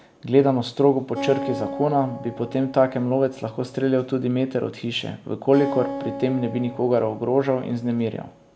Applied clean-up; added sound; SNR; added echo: none; Acoustic guitar; 12 dB; none.